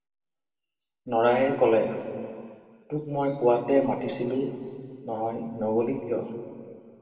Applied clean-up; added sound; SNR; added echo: none; none; none; reverberation time 2.1 s.